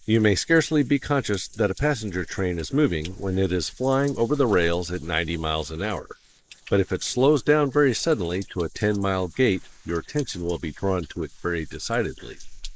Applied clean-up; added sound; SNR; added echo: neural mask model Resemble Enhance denoiser.